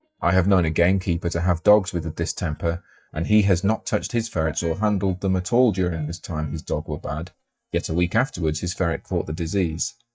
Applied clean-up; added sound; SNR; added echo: neural mask model DeepFilterNet 3.